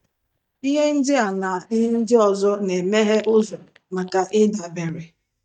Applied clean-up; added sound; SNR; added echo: neural mask model DeepFilterNet 3.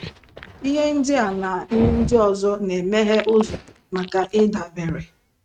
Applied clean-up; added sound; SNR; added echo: neural mask model RNNoise.